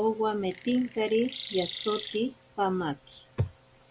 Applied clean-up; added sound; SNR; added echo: none; Chirp, tweet; 11 dB; none.